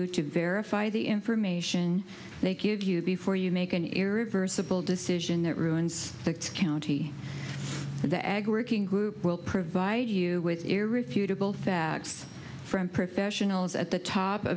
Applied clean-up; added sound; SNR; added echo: none; none; none; none.